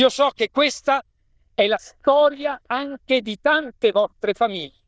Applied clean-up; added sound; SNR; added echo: neural diffusion model UNIVERSE++.